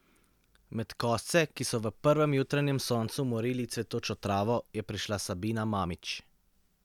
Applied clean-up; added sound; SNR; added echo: none; none; none; none.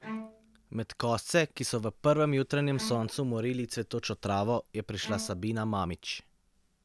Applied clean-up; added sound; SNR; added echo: none; Bowed string instrument; 14 dB; none.